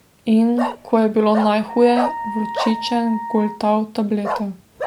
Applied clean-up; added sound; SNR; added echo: none; Wind instrument, woodwind instrument + Bark; 9 dB; none.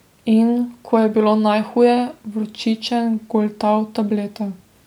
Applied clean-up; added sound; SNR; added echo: none; none; none; none.